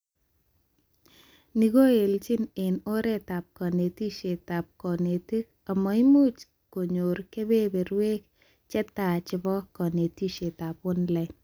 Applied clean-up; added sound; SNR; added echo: none; none; none; none.